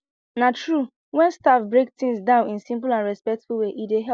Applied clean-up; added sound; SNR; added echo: none; none; none; none.